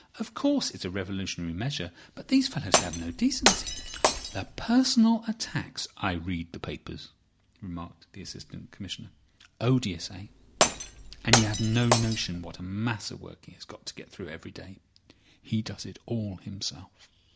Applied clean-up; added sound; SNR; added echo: none; Glass; -2 dB; none.